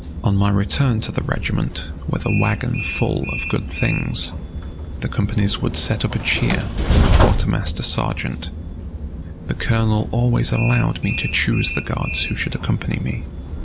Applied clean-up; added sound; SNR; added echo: none; Train; 2 dB; none.